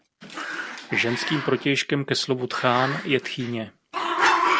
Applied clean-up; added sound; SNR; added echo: none; Growling; 2 dB; none.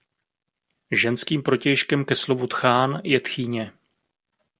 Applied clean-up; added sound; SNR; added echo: none; none; none; none.